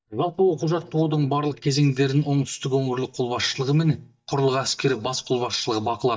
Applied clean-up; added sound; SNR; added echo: neural mask model DeepFilterNet 3.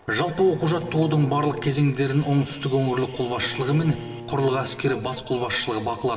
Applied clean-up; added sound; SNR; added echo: none; Bowed string instrument; 16 dB; reverberation time 1.9 s.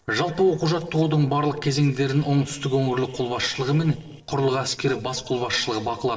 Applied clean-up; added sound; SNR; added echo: neural separator model SepFormer DNS4.